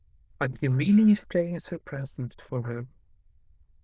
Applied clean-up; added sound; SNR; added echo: neural diffusion model UNIVERSE++.